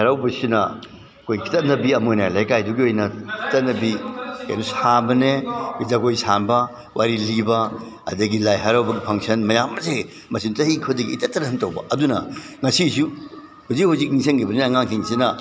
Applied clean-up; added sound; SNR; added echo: none; none; none; none.